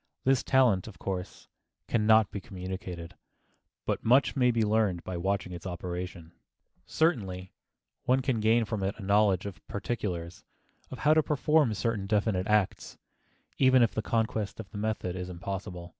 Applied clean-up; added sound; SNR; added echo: none; none; none; none.